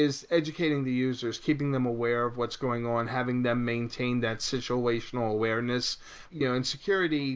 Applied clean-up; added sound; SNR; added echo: none; none; none; none.